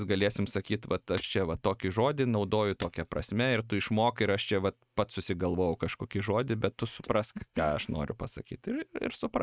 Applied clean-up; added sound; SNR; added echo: neural mask model RNNoise.